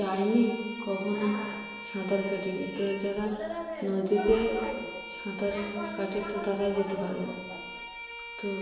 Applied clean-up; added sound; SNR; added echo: none; Bowed string instrument; 13 dB; reverberation time 1.2 s.